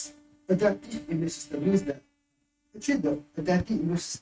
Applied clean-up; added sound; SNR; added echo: neural mask model RNNoise.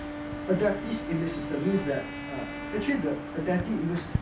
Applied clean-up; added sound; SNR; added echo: none; Wind instrument, woodwind instrument; 8 dB; none.